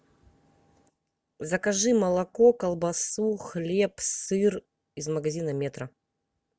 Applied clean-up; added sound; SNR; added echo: none; none; none; none.